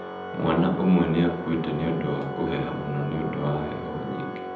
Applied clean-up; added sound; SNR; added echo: none; Organ; 9 dB; reverberation time 0.8 s.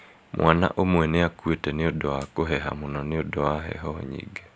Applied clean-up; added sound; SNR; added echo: none; none; none; none.